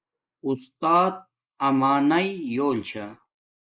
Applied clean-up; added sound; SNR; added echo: neural mask model Resemble Enhance denoiser.